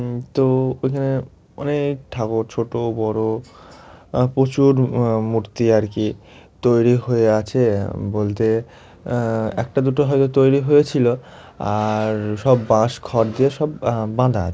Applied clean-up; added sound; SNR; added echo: none; none; none; none.